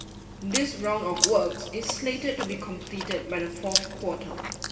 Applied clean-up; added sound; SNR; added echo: none; Chewing, mastication; 3 dB; reverberation time 2.0 s.